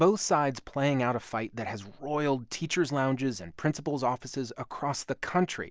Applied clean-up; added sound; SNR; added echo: none; none; none; none.